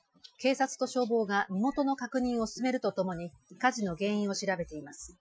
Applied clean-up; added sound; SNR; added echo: classical method Wiener filter.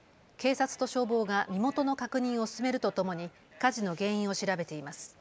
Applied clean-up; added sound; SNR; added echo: none; none; none; none.